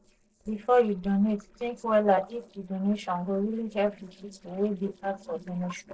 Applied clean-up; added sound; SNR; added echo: neural separator model SepFormer DNS4.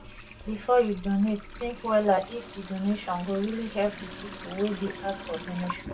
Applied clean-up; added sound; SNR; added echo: none; Sink (filling or washing) / Water tap, faucet; 11 dB; reverberation time 0.1 s.